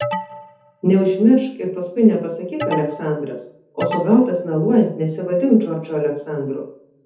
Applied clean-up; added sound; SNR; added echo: none; Alarm; 10 dB; reverberation time 0.6 s.